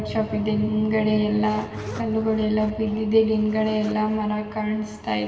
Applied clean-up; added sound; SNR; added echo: none; Zipper (clothing); 20 dB; reverberation time 2.5 s.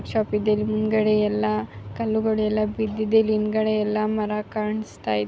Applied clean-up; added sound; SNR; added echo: none; none; none; none.